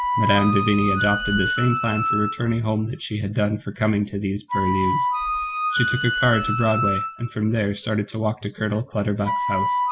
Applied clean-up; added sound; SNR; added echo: none; Wind instrument, woodwind instrument; 3 dB; none.